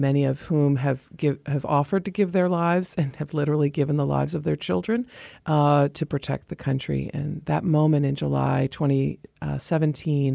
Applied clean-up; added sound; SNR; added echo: none; none; none; none.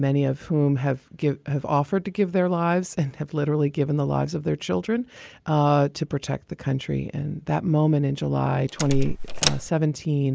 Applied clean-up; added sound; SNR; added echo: neural mask model Resemble Enhance denoiser.